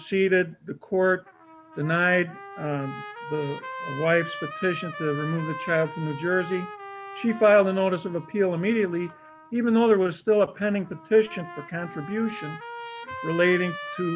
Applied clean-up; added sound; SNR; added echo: none; Trumpet; 14 dB; none.